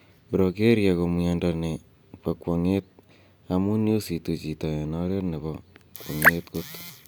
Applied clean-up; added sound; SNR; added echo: none; none; none; none.